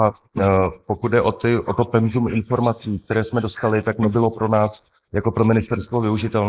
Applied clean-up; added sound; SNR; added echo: neural mask model Resemble Enhance denoiser.